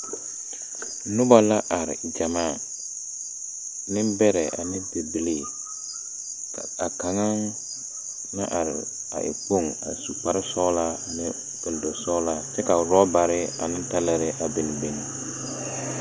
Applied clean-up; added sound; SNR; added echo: none; none; none; none.